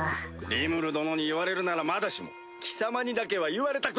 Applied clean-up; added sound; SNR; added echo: none; none; none; none.